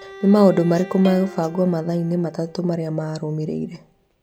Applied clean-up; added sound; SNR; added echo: none; Bowed string instrument + Plucked string instrument; 19 dB; none.